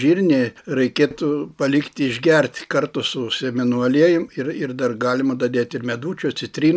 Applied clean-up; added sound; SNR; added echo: none; none; none; none.